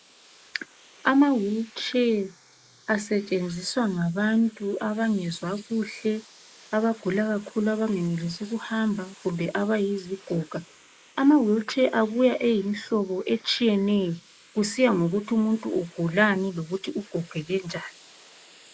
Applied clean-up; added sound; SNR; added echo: neural mask model Resemble Enhance denoiser.